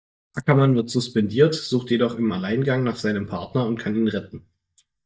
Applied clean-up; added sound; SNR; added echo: neural mask model DeepFilterNet 3.